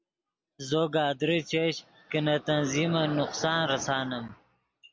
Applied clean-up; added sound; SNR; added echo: none; none; none; none.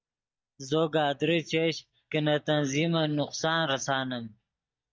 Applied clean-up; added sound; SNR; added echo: neural mask model DeepFilterNet 3.